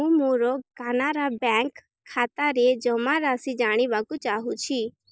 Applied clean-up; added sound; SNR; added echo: neural mask model Resemble Enhance denoiser.